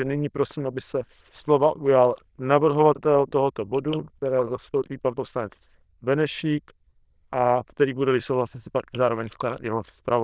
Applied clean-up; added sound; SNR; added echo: neural diffusion model UNIVERSE++.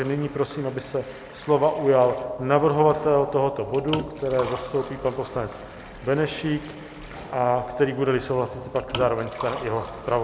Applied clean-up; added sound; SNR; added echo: none; Liquid; 16 dB; none.